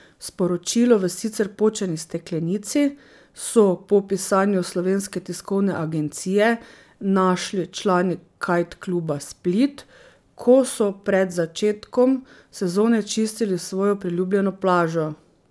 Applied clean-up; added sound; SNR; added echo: none; none; none; none.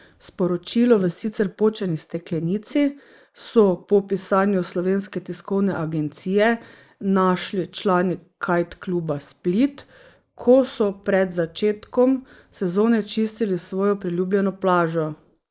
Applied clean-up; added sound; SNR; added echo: neural mask model Resemble Enhance denoiser.